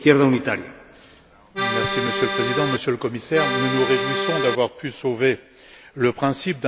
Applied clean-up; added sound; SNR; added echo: none; Accordion; 0 dB; none.